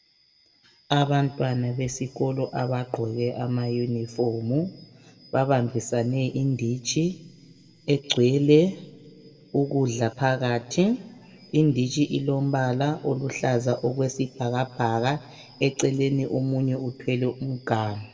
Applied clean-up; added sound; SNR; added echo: none; none; none; reverberation time 1.2 s.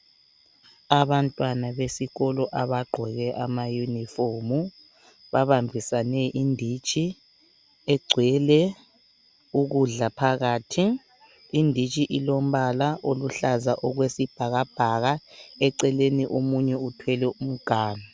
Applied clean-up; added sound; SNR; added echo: none; none; none; none.